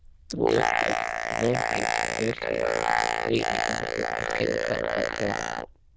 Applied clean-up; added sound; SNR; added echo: neural diffusion model UNIVERSE++.